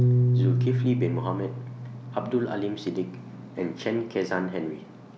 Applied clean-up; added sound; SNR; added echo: none; Piano; -2 dB; none.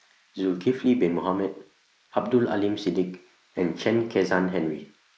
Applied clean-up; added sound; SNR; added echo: neural mask model Resemble Enhance denoiser.